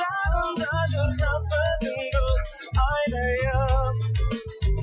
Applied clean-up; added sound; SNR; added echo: classical method Wiener filter.